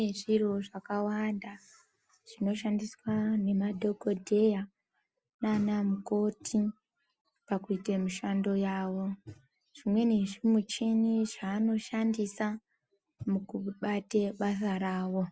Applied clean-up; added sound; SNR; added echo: none; none; none; none.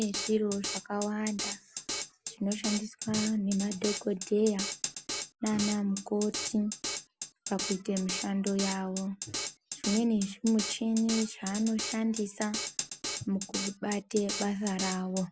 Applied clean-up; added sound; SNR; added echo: none; Drum kit; 7 dB; none.